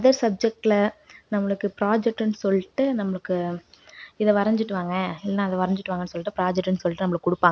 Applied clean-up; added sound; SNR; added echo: none; none; none; none.